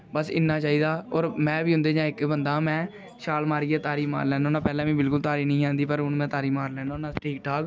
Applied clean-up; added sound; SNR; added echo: none; none; none; none.